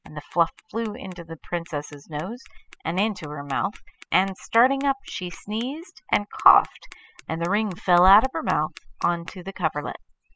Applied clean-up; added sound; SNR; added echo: classical method spectral subtraction.